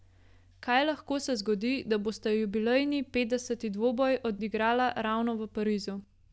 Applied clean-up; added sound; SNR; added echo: none; none; none; none.